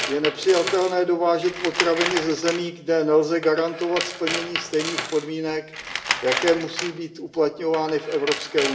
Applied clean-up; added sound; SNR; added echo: none; Tools; 7 dB; reverberation time 0.9 s.